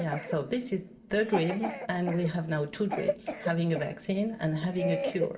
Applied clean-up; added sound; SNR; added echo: none; Cough; 6 dB; reverberation time 0.8 s.